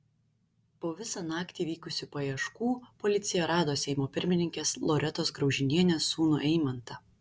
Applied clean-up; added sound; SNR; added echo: none; none; none; none.